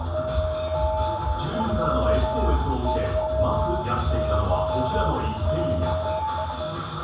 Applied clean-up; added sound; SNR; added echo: none; Alarm; 2 dB; reverberation time 0.7 s.